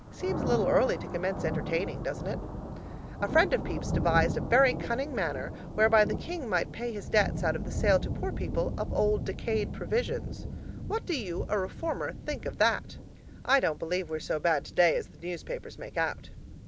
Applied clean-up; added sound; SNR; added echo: none; Thunder; 6 dB; none.